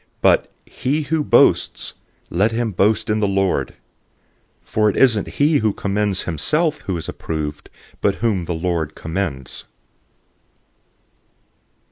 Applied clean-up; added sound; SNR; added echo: neural mask model Resemble Enhance denoiser.